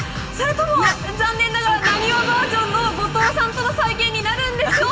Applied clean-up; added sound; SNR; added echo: none; Fowl; 9 dB; reverberation time 1.1 s.